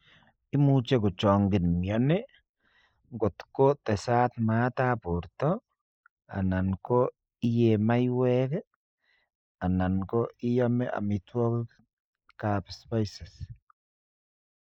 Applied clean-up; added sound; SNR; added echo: neural mask model Resemble Enhance denoiser.